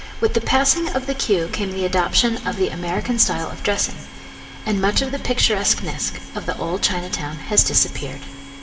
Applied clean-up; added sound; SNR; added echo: none; Domestic sounds, home sounds; 18 dB; reverberation time 2.4 s.